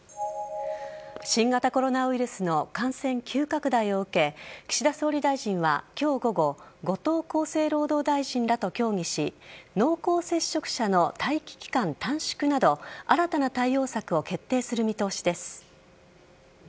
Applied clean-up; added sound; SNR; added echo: none; none; none; none.